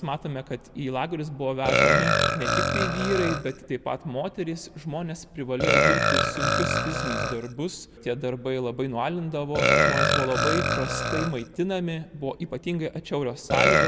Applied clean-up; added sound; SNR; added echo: none; Burping, eructation; -3 dB; none.